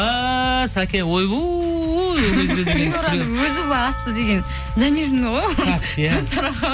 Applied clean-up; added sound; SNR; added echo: none; Percussion; 17 dB; none.